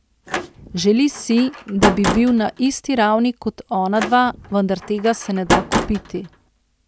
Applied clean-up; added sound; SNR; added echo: none; Slam; 5 dB; none.